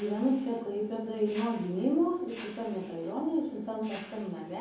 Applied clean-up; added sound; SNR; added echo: none; Mechanisms; 19 dB; reverberation time 0.7 s.